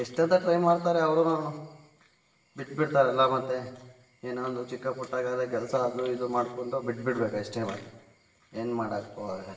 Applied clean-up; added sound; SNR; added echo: none; none; none; reverberation time 1.0 s.